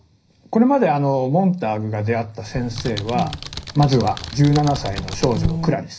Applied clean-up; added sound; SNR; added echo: none; Computer keyboard; 10 dB; reverberation time 0.5 s.